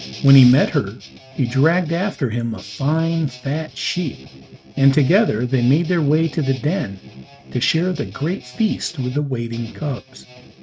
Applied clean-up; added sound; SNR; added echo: neural mask model RNNoise.